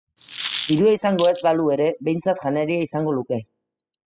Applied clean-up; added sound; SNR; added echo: classical method spectral subtraction.